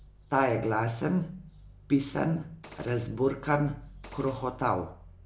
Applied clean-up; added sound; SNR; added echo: none; Gunshot, gunfire; 19 dB; none.